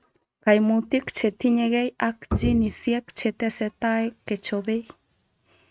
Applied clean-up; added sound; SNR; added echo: neural mask model RNNoise.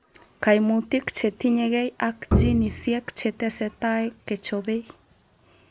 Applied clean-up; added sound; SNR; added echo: none; Bowed string instrument; 0 dB; none.